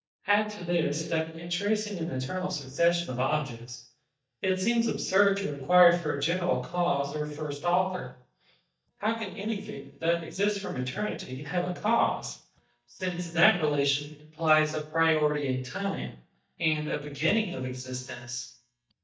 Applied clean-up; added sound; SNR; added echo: neural mask model DeepFilterNet 3.